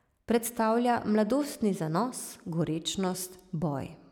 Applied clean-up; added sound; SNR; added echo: none; none; none; none.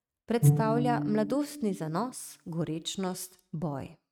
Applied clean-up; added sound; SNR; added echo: neural mask model RNNoise.